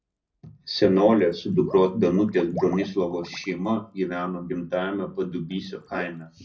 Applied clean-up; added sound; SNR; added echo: none; Water / Liquid; 19 dB; reverberation time 0.4 s.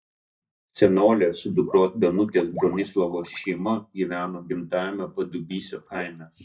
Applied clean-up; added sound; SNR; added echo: neural mask model DeepFilterNet 3.